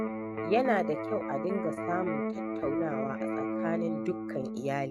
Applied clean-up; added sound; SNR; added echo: neural mask model RNNoise.